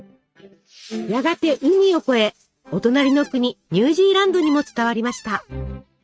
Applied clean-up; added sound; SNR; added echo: neural mask model RNNoise.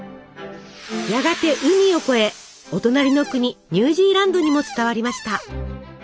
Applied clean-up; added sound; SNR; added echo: none; Cupboard open or close; 14 dB; none.